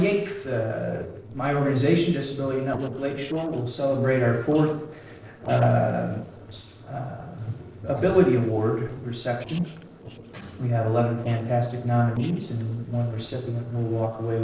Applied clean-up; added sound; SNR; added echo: neural separator model SepFormer DNS4.